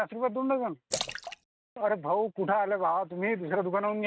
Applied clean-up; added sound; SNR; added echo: neural mask model RNNoise.